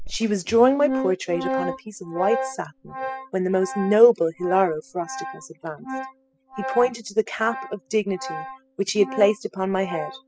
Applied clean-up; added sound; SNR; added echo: classical method spectral subtraction.